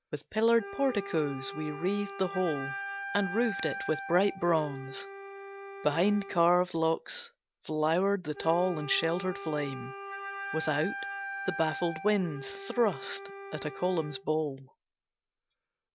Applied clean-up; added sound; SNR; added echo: none; Wind instrument, woodwind instrument; 10 dB; none.